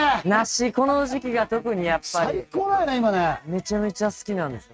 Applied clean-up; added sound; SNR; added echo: neural mask model RNNoise.